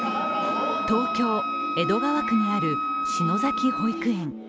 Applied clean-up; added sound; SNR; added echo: none; Wind instrument, woodwind instrument; 2 dB; none.